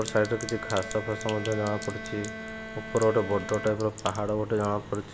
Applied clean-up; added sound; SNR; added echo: none; Bowed string instrument + Sink (filling or washing); 10 dB; none.